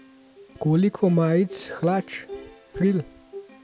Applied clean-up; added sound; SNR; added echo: none; Plucked string instrument; 18 dB; none.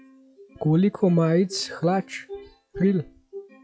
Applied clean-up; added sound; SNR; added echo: classical method log-MMSE.